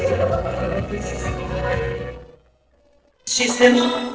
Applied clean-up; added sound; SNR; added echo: neural separator model SepFormer DNS4.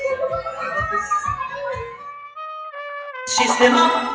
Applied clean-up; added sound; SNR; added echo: classical method WPE with log-MMSE.